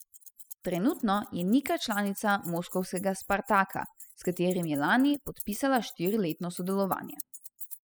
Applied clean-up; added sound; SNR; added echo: classical method spectral subtraction.